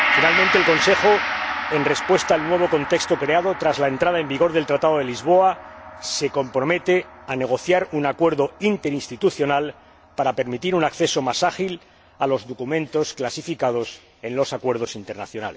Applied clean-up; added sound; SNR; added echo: none; Gong; 7 dB; none.